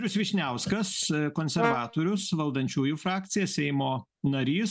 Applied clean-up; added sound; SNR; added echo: none; Brass instrument; 6 dB; none.